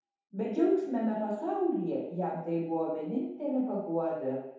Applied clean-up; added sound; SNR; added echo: none; none; none; reverberation time 0.8 s.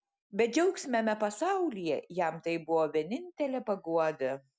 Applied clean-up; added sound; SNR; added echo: none; none; none; none.